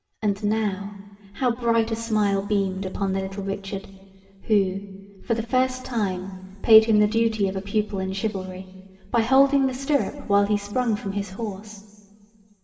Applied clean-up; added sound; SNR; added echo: none; none; none; reverberation time 2.1 s.